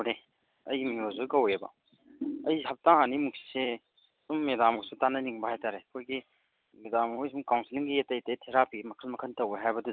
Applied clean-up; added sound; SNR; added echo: none; none; none; none.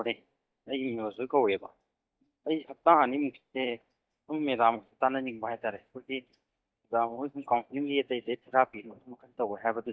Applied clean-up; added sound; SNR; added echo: neural mask model DeepFilterNet 3.